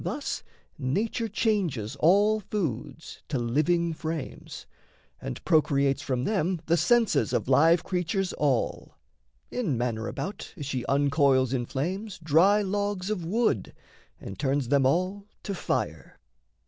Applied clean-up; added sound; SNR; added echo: none; none; none; none.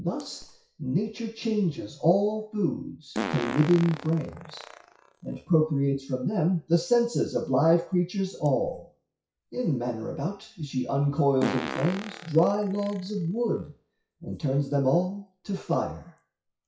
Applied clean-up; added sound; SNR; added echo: classical method WPE with log-MMSE.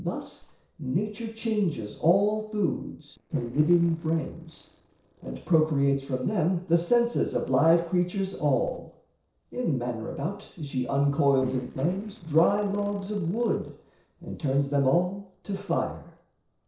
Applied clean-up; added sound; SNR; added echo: neural separator model SepFormer DNS4.